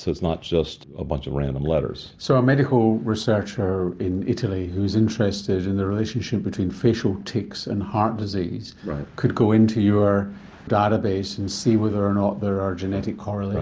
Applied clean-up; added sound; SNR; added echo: none; none; none; none.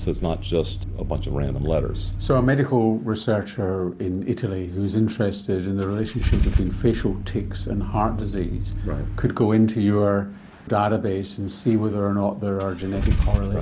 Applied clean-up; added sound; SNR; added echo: none; Idling / Engine starting / Car; 5 dB; none.